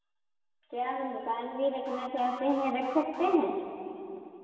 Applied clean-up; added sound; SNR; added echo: none; Alarm; 13 dB; reverberation time 2.7 s.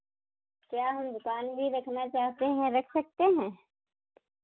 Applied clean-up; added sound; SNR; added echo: none; none; none; none.